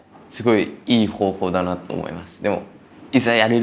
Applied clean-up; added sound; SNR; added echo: none; none; none; none.